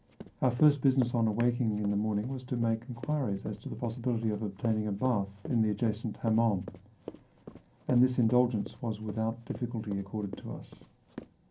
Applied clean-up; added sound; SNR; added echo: none; Run; 17 dB; reverberation time 0.3 s.